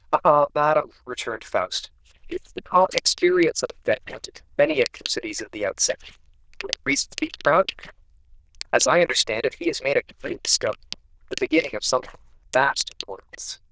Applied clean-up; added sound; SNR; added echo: neural diffusion model UNIVERSE++.